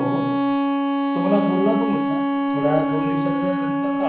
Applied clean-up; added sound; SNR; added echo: none; Bowed string instrument; -4 dB; none.